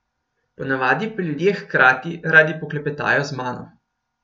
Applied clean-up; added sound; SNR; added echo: none; none; none; none.